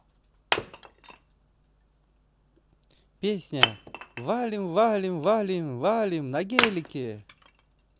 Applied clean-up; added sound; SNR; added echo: none; Wood; 4 dB; none.